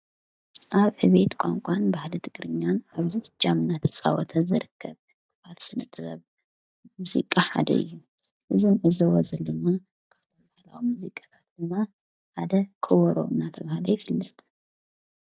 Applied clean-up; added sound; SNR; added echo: neural mask model DeepFilterNet 3.